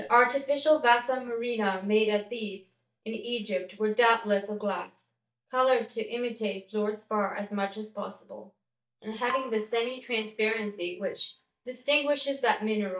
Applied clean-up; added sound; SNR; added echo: neural mask model DeepFilterNet 3.